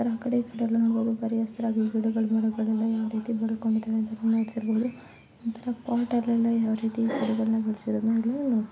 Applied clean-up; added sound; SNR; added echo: none; none; none; none.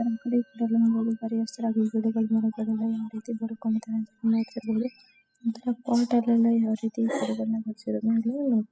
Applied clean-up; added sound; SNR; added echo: classical method spectral subtraction.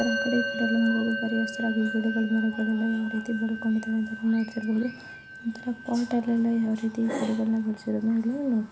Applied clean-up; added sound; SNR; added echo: none; Musical instrument; 10 dB; none.